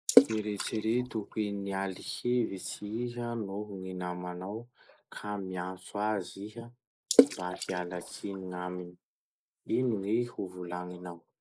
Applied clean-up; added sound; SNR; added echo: neural mask model Resemble Enhance denoiser.